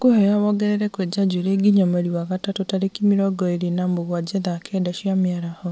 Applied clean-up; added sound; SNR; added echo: none; none; none; none.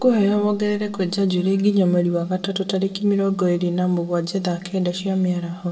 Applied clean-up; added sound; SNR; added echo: none; none; none; reverberation time 0.9 s.